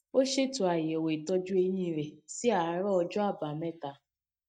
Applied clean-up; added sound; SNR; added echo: neural mask model DeepFilterNet 3.